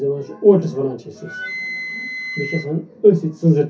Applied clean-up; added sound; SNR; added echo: none; Wind instrument, woodwind instrument; 13 dB; reverberation time 0.3 s.